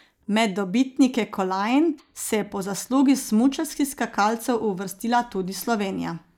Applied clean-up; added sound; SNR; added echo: neural mask model DeepFilterNet 3.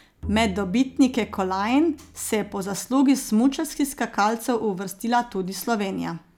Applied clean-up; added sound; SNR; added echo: none; Bowed string instrument; 17 dB; none.